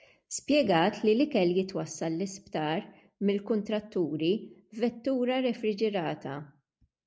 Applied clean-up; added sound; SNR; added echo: none; none; none; none.